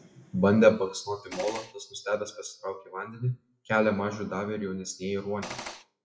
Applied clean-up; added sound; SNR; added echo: classical method WPE with log-MMSE.